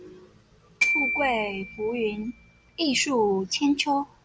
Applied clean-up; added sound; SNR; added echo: none; Glockenspiel; 5 dB; none.